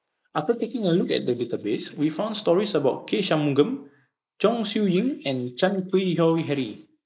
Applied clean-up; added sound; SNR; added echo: neural mask model Resemble Enhance denoiser.